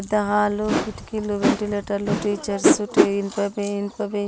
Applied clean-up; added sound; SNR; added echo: none; Whoosh, swoosh, swish; 0 dB; none.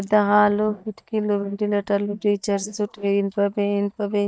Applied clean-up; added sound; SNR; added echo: neural mask model DeepFilterNet 3.